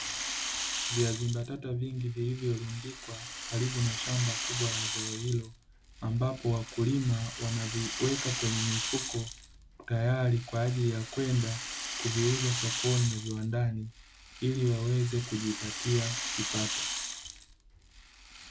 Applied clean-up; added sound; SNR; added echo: none; Rattle (instrument); 6 dB; none.